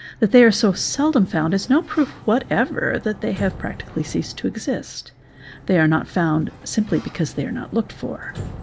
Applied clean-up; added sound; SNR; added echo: none; Sliding door; 18 dB; none.